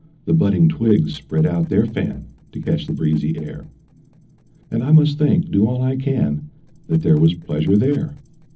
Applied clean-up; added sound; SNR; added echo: neural separator model SepFormer DNS4.